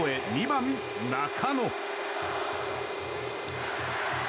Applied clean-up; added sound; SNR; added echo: none; Harmonica; 7 dB; none.